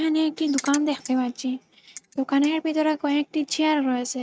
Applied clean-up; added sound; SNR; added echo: neural mask model RNNoise.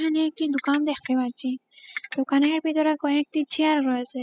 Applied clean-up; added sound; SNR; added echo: classical method spectral subtraction.